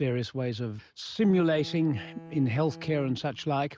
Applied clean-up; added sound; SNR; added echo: none; Bowed string instrument; 17 dB; none.